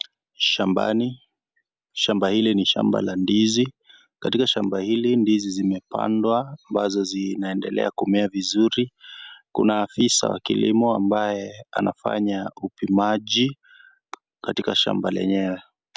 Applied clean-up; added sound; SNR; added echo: none; none; none; none.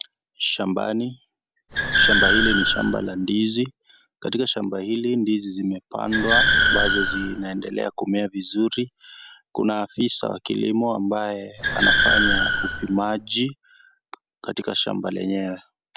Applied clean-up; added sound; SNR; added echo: none; Car; -4 dB; none.